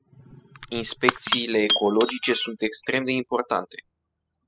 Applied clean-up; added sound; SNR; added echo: classical method spectral subtraction.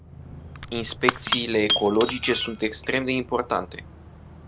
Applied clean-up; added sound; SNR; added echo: none; Shatter / Crushing; 5 dB; none.